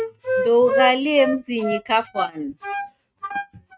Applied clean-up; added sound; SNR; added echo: neural mask model RNNoise.